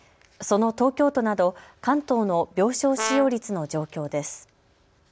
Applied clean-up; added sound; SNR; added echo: none; Brass instrument; 8 dB; none.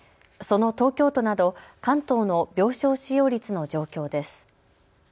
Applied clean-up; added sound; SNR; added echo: none; none; none; none.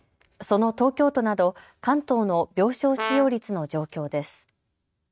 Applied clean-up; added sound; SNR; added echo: neural mask model RNNoise.